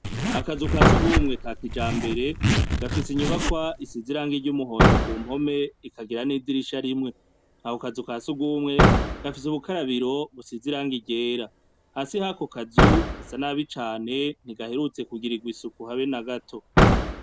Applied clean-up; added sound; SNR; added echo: none; Zipper (clothing) + Slam / Car; -3 dB; none.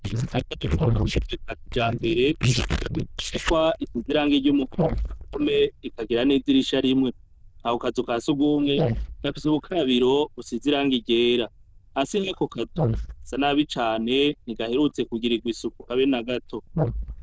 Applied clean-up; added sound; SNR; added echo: neural diffusion model UNIVERSE++.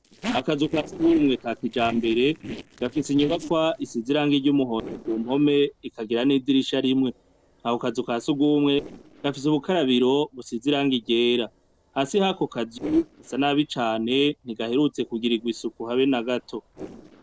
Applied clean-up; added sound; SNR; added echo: neural separator model SepFormer DNS4.